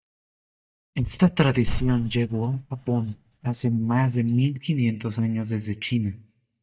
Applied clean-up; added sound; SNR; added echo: neural mask model DeepFilterNet 3.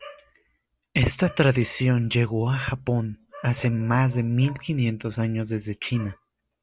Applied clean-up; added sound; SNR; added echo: none; none; none; none.